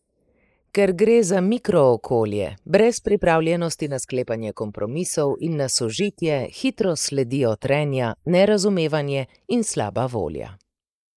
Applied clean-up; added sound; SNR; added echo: neural mask model Resemble Enhance denoiser.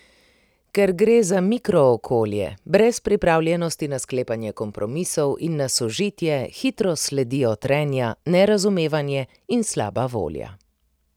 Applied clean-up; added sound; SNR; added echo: none; none; none; none.